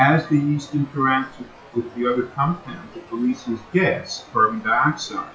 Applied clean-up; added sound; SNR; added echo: classical method WPE with log-MMSE.